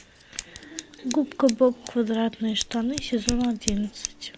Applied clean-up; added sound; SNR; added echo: none; Scissors; 10 dB; none.